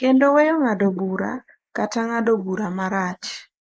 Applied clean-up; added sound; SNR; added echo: neural mask model Resemble Enhance denoiser.